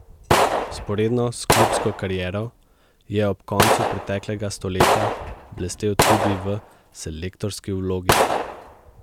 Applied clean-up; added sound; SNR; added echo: none; Gunshot, gunfire; -3 dB; none.